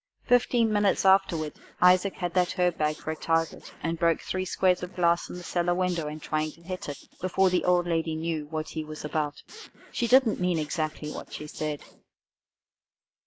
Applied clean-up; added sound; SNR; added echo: neural mask model Resemble Enhance denoiser.